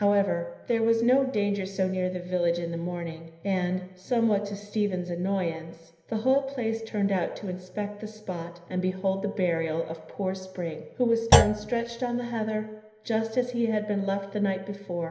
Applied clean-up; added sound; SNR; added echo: none; Thump, thud; -2 dB; reverberation time 0.9 s.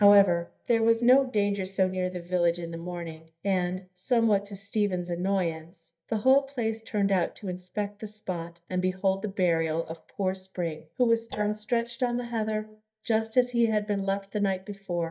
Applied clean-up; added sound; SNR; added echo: neural mask model DeepFilterNet 3.